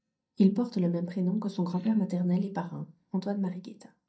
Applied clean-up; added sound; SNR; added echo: neural mask model DeepFilterNet 3.